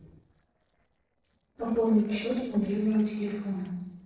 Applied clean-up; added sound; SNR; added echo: neural separator model SepFormer DNS4.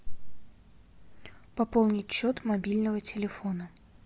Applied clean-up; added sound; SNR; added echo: none; none; none; none.